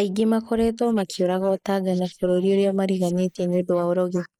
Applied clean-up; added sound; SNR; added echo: neural mask model Resemble Enhance denoiser.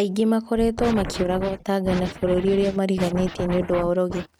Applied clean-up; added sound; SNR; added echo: neural mask model RNNoise.